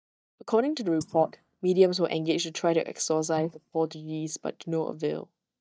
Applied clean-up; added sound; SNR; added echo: neural mask model DeepFilterNet 3.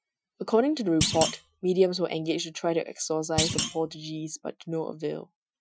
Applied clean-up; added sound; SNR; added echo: classical method Wiener filter.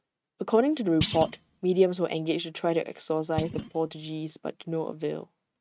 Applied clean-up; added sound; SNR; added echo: neural mask model RNNoise.